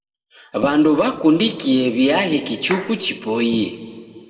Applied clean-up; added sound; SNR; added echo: none; Clapping; 17 dB; reverberation time 1.8 s.